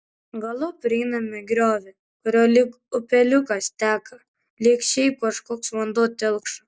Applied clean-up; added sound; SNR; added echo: none; none; none; none.